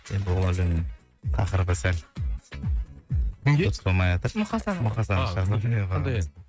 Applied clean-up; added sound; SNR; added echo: neural mask model RNNoise.